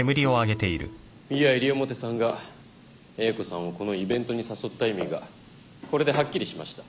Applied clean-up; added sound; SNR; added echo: none; Guitar; 12 dB; none.